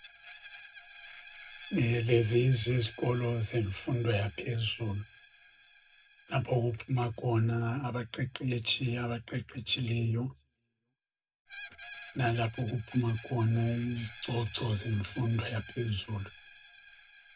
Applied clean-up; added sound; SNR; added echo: none; Screech; 16 dB; reverberation time 0.2 s.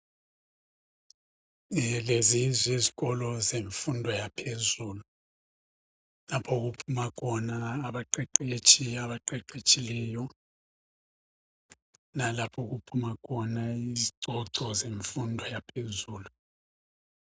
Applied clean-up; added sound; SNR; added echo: none; none; none; none.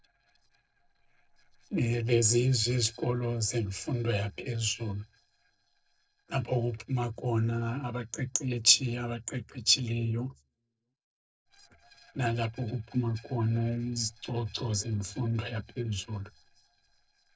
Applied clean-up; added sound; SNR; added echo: neural separator model SepFormer DNS4.